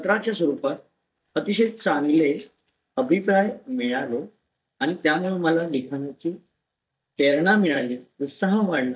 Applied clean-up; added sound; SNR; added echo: neural mask model DeepFilterNet 3.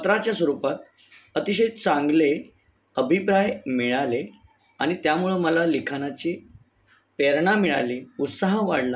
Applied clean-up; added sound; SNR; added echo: none; none; none; none.